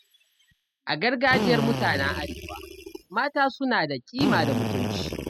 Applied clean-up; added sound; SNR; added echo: classical method spectral subtraction.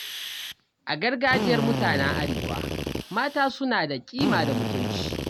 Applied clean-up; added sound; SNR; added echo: none; Drill; 3 dB; none.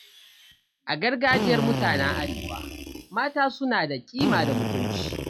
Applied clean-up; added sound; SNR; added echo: classical method log-MMSE.